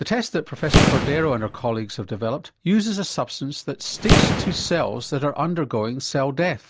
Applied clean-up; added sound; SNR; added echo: none; Boom; -2 dB; none.